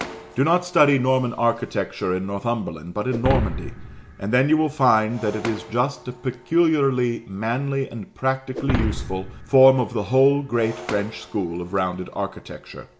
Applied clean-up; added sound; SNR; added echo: none; Shatter; 11 dB; none.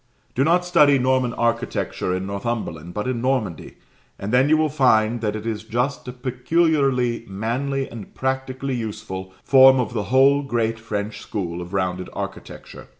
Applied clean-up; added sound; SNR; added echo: none; none; none; none.